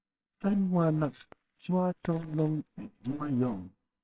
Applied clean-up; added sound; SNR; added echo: neural separator model SepFormer WHAMR!.